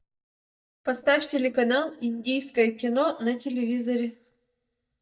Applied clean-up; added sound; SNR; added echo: neural mask model DeepFilterNet 3.